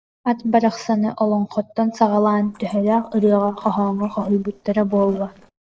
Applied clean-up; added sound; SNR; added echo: neural separator model SepFormer DNS4.